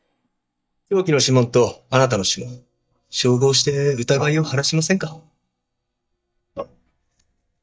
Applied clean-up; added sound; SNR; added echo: neural mask model DeepFilterNet 3.